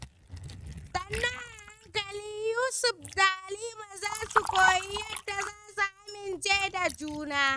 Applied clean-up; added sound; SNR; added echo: neural mask model RNNoise.